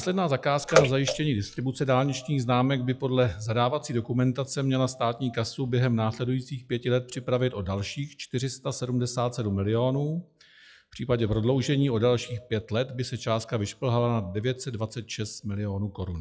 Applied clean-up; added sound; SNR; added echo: classical method log-MMSE.